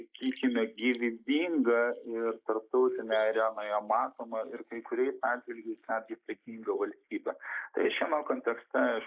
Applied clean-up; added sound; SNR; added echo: neural mask model Resemble Enhance denoiser.